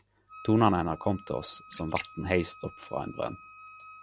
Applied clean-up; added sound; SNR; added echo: none; Wind instrument, woodwind instrument + Splash, splatter; 17 dB; none.